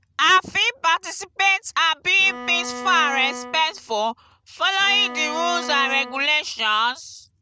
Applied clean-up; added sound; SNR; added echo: none; Bowed string instrument; 11 dB; none.